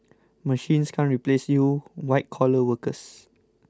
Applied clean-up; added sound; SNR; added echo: none; none; none; none.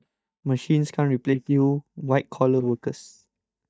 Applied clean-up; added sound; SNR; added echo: neural mask model DeepFilterNet 3.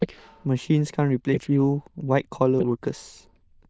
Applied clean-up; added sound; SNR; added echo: neural diffusion model UNIVERSE++.